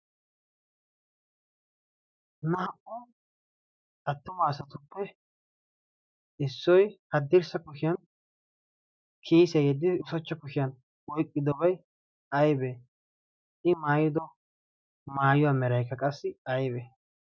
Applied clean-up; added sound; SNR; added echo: none; none; none; none.